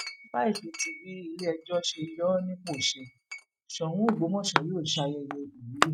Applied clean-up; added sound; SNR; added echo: neural mask model RNNoise.